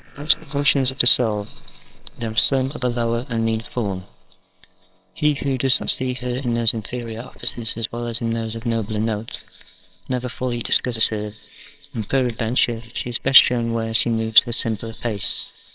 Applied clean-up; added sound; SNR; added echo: neural separator model SepFormer WHAMR!.